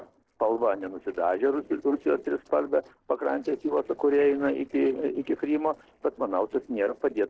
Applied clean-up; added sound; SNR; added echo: neural separator model SepFormer DNS4.